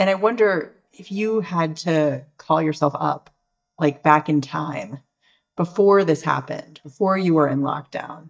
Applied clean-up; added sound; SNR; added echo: neural mask model DeepFilterNet 3.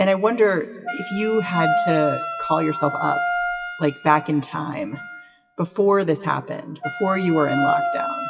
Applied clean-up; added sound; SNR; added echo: classical method WPE with log-MMSE.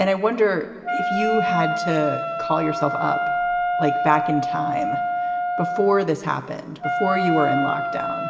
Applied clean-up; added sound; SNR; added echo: none; Wind instrument, woodwind instrument; 1 dB; reverberation time 1.9 s.